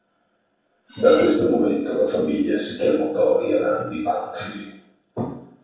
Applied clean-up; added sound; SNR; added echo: neural separator model SepFormer DNS4.